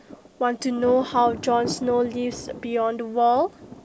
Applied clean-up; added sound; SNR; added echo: none; Thunder; 14 dB; none.